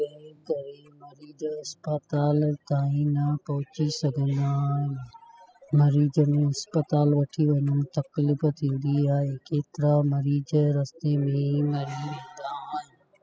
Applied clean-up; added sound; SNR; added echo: classical method spectral subtraction.